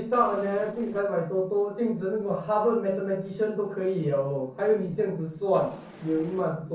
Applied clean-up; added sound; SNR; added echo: neural separator model SepFormer DNS4.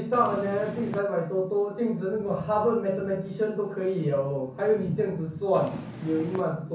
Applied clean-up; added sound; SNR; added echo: none; Purr; 10 dB; reverberation time 0.6 s.